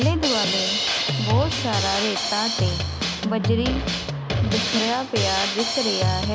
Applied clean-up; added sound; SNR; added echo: none; Drum kit; -3 dB; none.